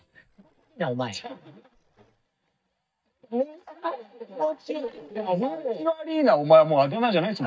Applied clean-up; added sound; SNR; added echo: neural mask model DeepFilterNet 3.